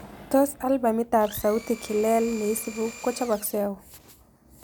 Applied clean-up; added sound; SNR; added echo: none; Domestic sounds, home sounds; 17 dB; none.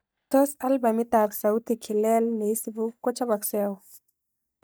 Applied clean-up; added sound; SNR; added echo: neural mask model DeepFilterNet 3.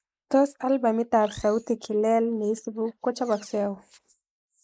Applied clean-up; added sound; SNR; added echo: neural mask model Resemble Enhance denoiser.